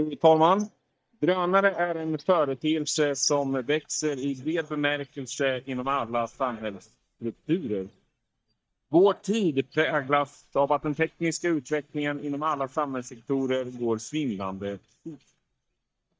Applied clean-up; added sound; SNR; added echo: neural mask model DeepFilterNet 3.